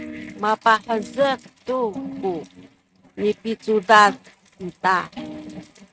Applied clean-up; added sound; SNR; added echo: neural mask model RNNoise.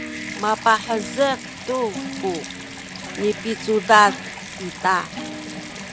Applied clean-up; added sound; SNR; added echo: none; Plucked string instrument + Bathtub (filling or washing) / Water tap, faucet; 10 dB; none.